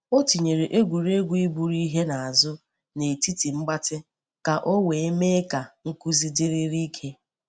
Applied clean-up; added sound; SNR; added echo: none; none; none; none.